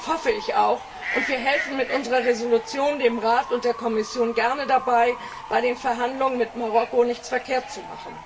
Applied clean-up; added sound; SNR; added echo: none; Bird / Fowl; 12 dB; reverberation time 0.2 s.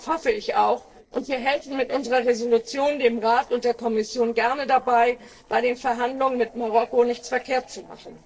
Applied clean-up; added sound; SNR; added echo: neural separator model SepFormer DNS4.